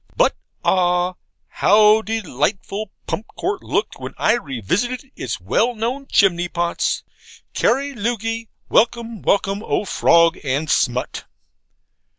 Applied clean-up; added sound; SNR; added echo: none; none; none; none.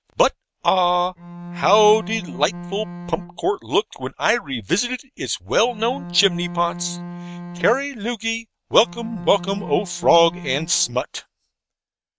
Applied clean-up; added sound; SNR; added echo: neural mask model RNNoise.